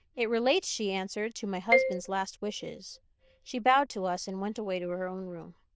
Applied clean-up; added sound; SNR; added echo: neural diffusion model UNIVERSE++.